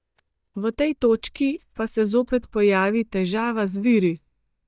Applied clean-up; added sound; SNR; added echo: neural mask model DeepFilterNet 3.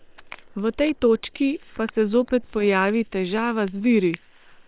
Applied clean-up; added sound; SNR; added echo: neural separator model SepFormer WHAM!.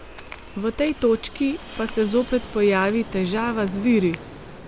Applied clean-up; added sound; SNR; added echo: none; Crack + Fixed-wing aircraft, airplane; 16 dB; none.